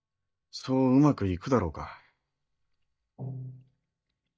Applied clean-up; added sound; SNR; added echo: neural mask model DeepFilterNet 3.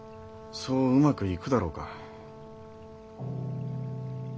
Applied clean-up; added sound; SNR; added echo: none; Brass instrument; 16 dB; none.